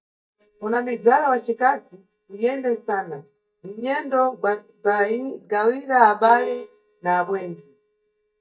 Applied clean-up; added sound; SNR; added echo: neural mask model DeepFilterNet 3.